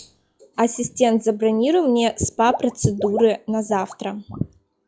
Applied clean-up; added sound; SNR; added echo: classical method log-MMSE.